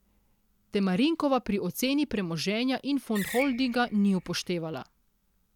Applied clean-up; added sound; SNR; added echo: none; Screech; 12 dB; none.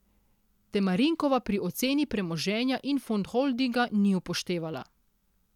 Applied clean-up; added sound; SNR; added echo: none; none; none; none.